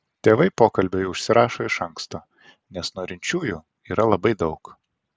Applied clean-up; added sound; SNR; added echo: none; none; none; none.